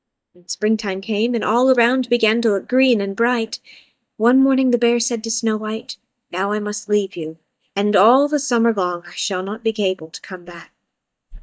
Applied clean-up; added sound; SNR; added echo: neural mask model DeepFilterNet 3.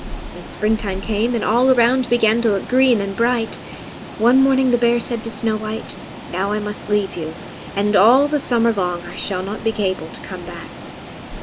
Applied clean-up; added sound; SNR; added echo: none; Water; 14 dB; none.